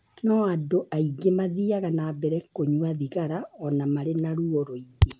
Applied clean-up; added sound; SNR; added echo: none; none; none; none.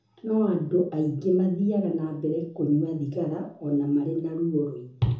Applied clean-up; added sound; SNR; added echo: none; none; none; reverberation time 0.8 s.